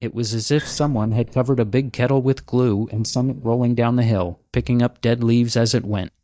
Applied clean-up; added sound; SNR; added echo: neural mask model DeepFilterNet 3.